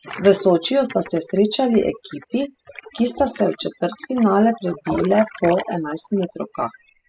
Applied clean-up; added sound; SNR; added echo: classical method spectral subtraction.